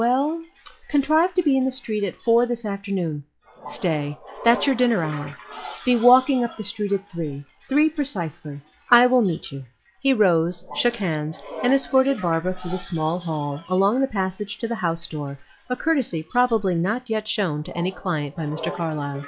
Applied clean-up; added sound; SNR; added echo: classical method log-MMSE.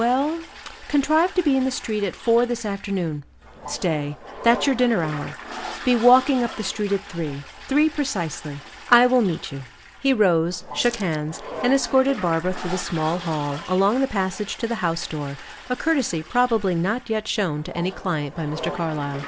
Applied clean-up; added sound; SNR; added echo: none; Coin (dropping) + Toilet flush; 15 dB; none.